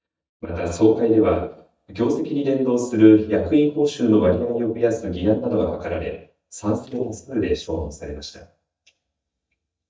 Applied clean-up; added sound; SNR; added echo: neural mask model DeepFilterNet 3.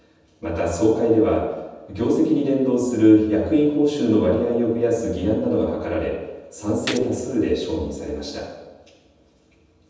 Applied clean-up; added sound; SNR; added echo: none; Gunshot, gunfire; 15 dB; reverberation time 1.1 s.